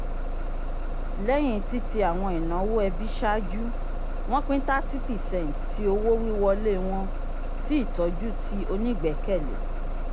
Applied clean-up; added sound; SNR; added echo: none; Bus; -1 dB; none.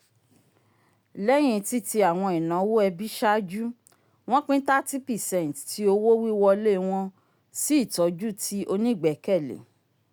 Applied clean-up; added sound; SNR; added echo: none; none; none; none.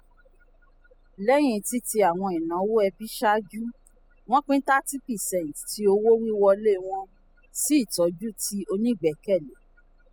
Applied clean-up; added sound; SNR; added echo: classical method spectral subtraction.